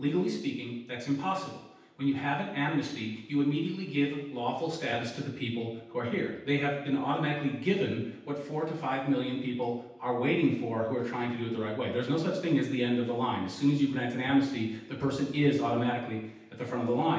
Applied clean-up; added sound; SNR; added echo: none; none; none; reverberation time 0.9 s.